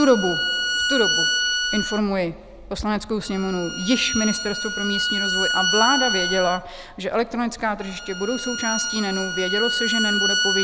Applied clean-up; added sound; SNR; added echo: none; Bowed string instrument; 1 dB; none.